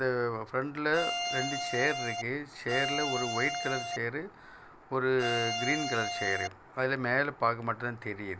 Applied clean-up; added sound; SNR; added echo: none; Bowed string instrument; 2 dB; none.